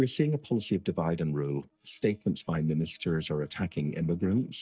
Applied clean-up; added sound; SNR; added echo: neural mask model DeepFilterNet 3.